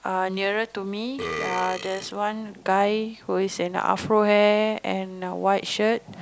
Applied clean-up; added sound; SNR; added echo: none; Burping, eructation; 10 dB; none.